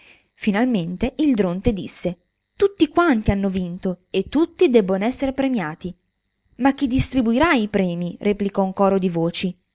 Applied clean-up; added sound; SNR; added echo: none; none; none; none.